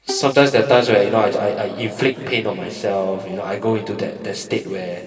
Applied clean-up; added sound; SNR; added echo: none; Bowed string instrument; 15 dB; reverberation time 2.9 s.